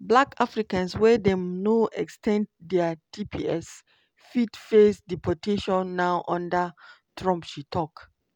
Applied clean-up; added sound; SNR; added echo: none; none; none; none.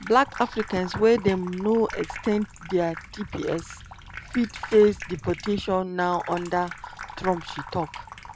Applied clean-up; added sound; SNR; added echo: none; Sink (filling or washing) / Water tap, faucet; 14 dB; none.